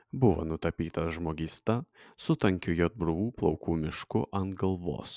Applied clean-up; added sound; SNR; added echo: none; none; none; none.